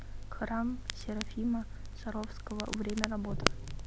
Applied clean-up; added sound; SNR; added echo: none; Crackle; 0 dB; none.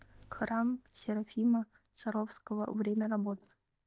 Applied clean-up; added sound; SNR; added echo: neural mask model DeepFilterNet 3.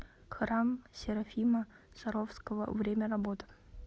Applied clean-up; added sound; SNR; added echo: none; none; none; none.